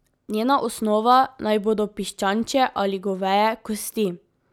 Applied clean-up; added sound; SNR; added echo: none; none; none; none.